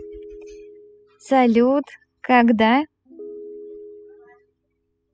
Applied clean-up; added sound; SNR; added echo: classical method spectral subtraction.